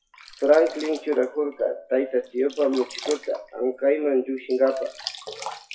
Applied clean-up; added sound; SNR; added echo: classical method WPE with log-MMSE.